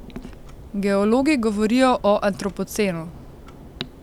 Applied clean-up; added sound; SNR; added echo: none; Clock; 17 dB; none.